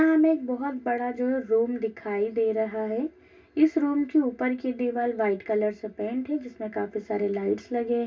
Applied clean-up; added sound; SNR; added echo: none; none; none; reverberation time 0.2 s.